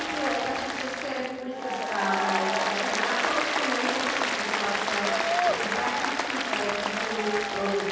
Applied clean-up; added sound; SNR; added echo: none; Applause; -4 dB; reverberation time 1.3 s.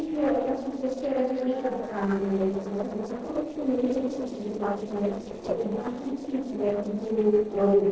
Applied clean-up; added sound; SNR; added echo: neural separator model SepFormer DNS4.